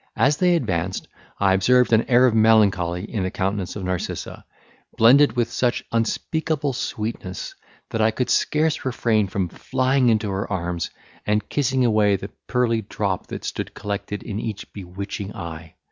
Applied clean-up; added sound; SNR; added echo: none; none; none; none.